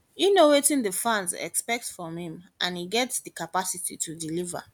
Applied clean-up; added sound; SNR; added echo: none; none; none; none.